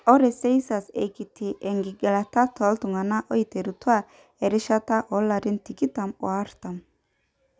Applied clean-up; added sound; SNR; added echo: none; none; none; none.